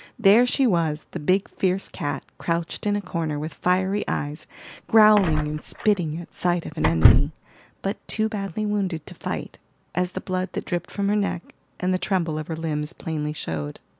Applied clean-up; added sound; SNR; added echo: none; Door / Car; -1 dB; none.